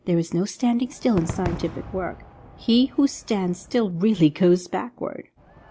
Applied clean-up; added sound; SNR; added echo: none; Crowd / Cheering / Fireworks; 16 dB; none.